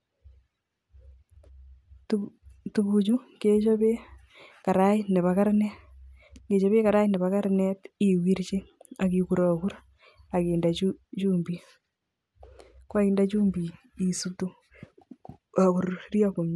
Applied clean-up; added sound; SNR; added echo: none; none; none; none.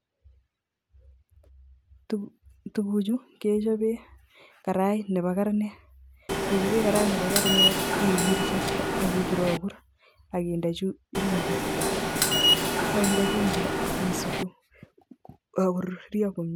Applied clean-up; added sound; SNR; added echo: none; Subway, metro, underground; -4 dB; none.